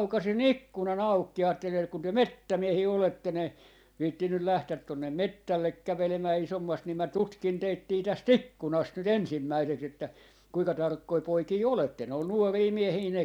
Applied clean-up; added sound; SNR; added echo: none; none; none; none.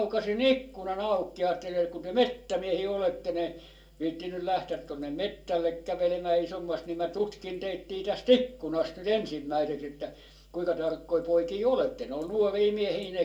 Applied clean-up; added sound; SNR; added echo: none; none; none; reverberation time 0.2 s.